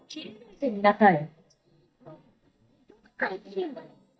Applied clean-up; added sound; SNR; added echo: neural mask model DeepFilterNet 3.